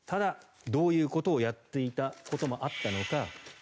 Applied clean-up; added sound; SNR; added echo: none; none; none; none.